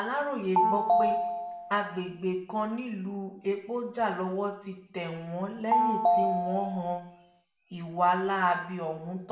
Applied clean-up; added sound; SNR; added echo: none; Telephone; -2 dB; reverberation time 0.7 s.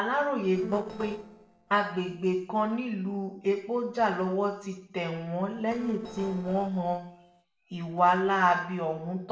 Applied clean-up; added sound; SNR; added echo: neural separator model SepFormer DNS4.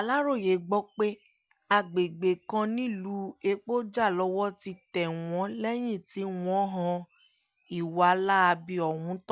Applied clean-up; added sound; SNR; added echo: none; none; none; none.